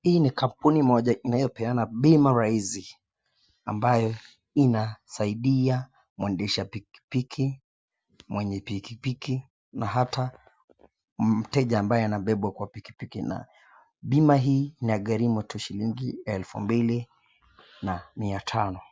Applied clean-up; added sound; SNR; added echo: none; none; none; none.